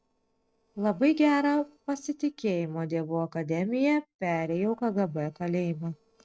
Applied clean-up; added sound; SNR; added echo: neural separator model SepFormer DNS4.